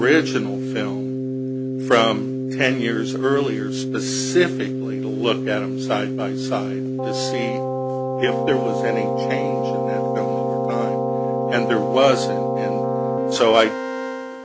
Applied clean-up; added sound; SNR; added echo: none; Keyboard (musical); 0 dB; none.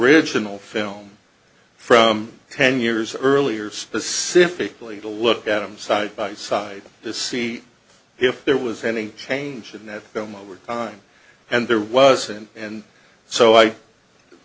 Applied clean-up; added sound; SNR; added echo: none; none; none; none.